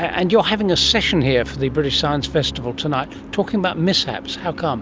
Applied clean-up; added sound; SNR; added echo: none; Bowed string instrument; 15 dB; none.